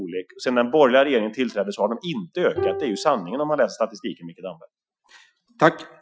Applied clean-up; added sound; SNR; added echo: classical method Wiener filter.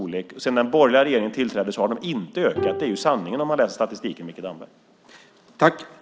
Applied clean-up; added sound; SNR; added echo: none; Bowed string instrument; 11 dB; none.